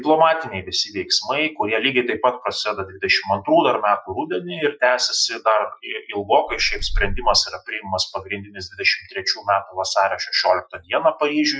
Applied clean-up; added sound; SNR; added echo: classical method Wiener filter.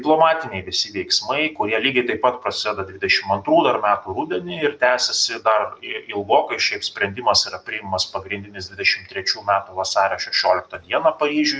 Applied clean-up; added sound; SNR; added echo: none; none; none; none.